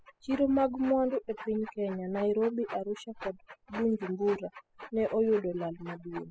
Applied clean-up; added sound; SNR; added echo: classical method spectral subtraction.